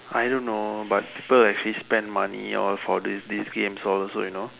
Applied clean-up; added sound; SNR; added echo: none; none; none; none.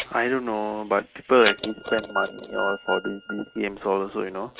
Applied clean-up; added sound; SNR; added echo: neural mask model RNNoise.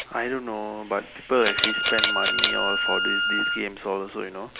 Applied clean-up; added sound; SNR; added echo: none; Bowed string instrument + Camera; -2 dB; none.